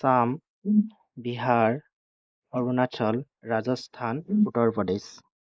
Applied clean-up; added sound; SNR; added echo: neural mask model Resemble Enhance denoiser.